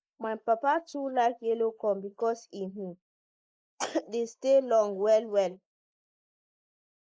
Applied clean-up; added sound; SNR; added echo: neural mask model Resemble Enhance denoiser.